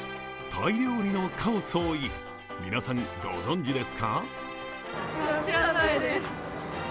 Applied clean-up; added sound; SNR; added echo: none; Wind instrument, woodwind instrument; 17 dB; none.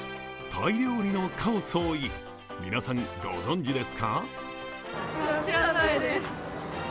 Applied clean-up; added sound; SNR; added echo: none; none; none; none.